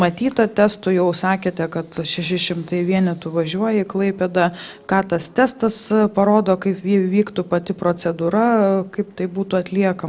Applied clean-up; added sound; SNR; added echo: none; none; none; none.